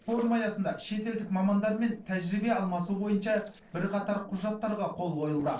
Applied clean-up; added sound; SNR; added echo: neural separator model SepFormer DNS4.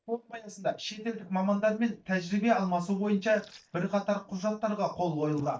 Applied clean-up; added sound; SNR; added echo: neural mask model DeepFilterNet 3.